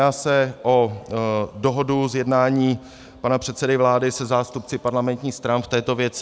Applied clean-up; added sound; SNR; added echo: none; none; none; none.